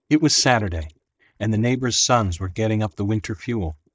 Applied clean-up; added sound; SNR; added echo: neural mask model DeepFilterNet 3.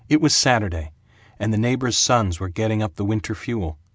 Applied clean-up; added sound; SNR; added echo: none; none; none; none.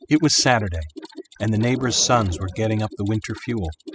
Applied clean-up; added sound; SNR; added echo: classical method spectral subtraction.